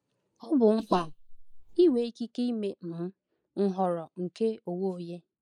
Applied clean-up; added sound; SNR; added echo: neural mask model Resemble Enhance denoiser.